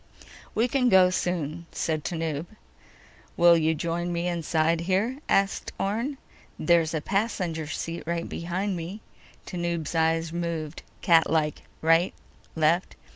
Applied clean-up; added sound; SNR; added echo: none; none; none; none.